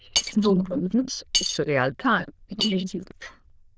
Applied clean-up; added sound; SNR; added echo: neural diffusion model UNIVERSE++.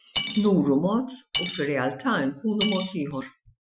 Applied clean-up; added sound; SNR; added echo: classical method Wiener filter.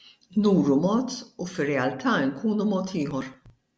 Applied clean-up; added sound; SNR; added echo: none; none; none; none.